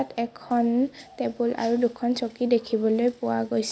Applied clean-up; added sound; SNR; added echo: none; none; none; none.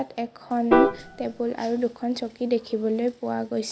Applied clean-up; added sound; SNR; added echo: none; Piano; 0 dB; none.